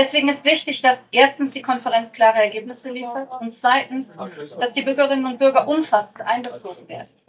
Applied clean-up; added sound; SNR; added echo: neural mask model DeepFilterNet 3.